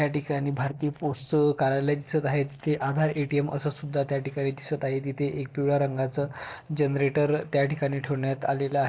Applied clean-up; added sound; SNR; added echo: neural separator model SepFormer DNS4.